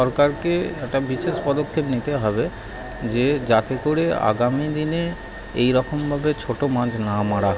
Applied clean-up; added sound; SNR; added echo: none; none; none; none.